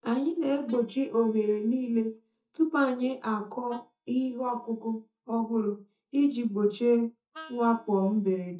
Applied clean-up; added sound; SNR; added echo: neural mask model DeepFilterNet 3.